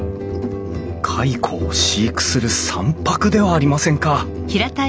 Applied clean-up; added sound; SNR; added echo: none; Musical instrument; 9 dB; none.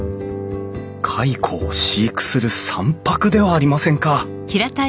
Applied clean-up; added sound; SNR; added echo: none; none; none; none.